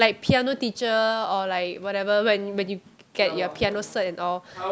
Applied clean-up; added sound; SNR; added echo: none; none; none; none.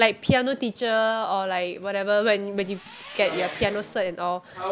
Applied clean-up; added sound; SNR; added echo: none; Engine; 14 dB; none.